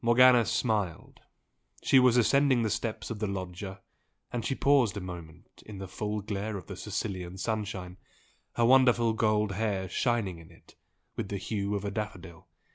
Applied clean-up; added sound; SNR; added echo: none; none; none; none.